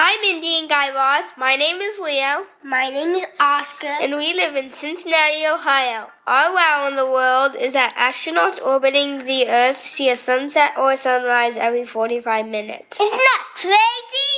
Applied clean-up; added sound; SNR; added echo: none; none; none; none.